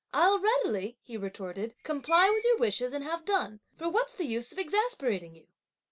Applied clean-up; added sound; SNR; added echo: none; Screech; 18 dB; none.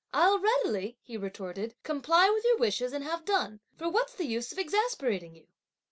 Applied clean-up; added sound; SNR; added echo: none; none; none; none.